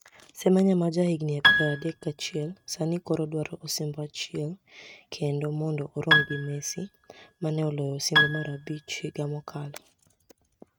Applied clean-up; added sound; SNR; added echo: neural mask model RNNoise.